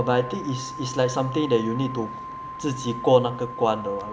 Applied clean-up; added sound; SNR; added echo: none; Organ; 11 dB; none.